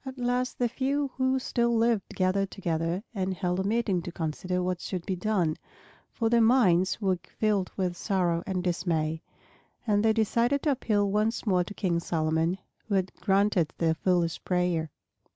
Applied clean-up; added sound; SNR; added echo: none; none; none; none.